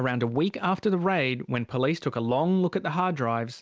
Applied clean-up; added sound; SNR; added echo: none; none; none; none.